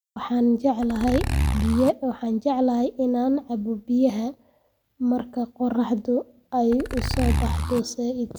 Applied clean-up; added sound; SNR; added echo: none; Zipper (clothing); 2 dB; none.